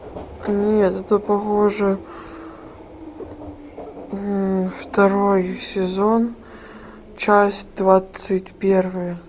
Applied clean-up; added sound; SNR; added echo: none; Subway, metro, underground; 18 dB; none.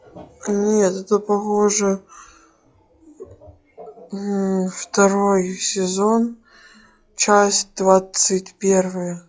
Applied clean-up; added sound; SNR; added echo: classical method log-MMSE.